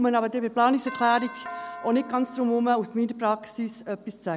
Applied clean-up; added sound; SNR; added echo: none; Doorbell; 14 dB; none.